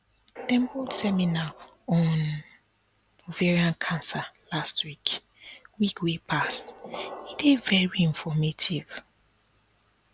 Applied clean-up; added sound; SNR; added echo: none; Squeak; 2 dB; none.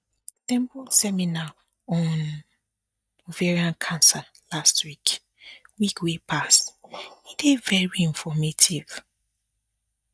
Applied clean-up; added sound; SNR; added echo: neural mask model DeepFilterNet 3.